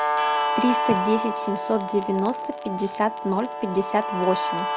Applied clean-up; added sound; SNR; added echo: none; Guitar; 1 dB; none.